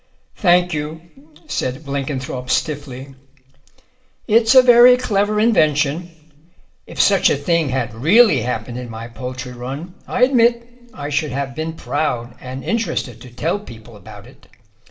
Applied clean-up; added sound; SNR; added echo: none; none; none; reverberation time 0.8 s.